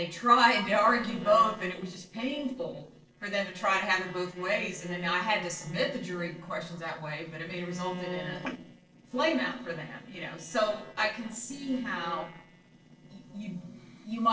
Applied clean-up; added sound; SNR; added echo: neural separator model SepFormer DNS4.